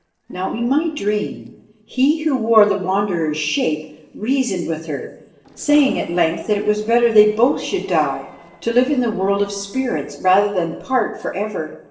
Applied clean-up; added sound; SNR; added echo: neural separator model SepFormer DNS4.